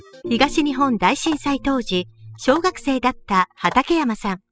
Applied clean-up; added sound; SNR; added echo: classical method spectral subtraction.